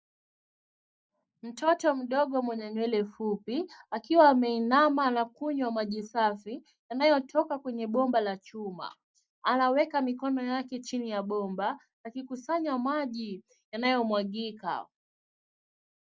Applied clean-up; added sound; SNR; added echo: neural mask model Resemble Enhance denoiser.